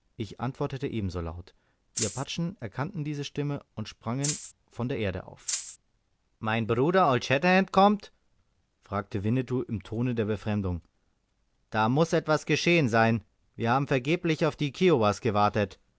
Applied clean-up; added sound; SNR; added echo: none; Rattle (instrument); 5 dB; none.